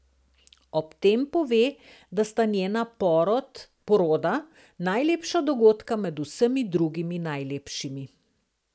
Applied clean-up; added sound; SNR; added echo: none; none; none; none.